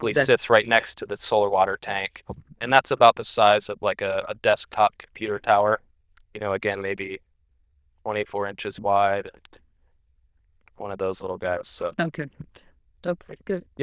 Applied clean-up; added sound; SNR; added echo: neural diffusion model UNIVERSE++.